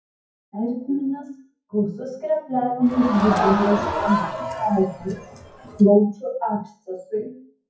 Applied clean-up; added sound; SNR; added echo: classical method WPE with log-MMSE.